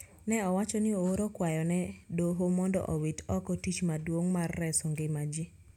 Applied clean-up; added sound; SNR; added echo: none; none; none; none.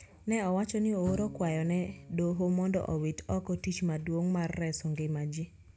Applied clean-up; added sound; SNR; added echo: none; Bowed string instrument; 16 dB; none.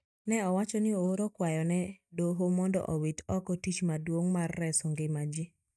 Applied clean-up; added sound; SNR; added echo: neural mask model DeepFilterNet 3.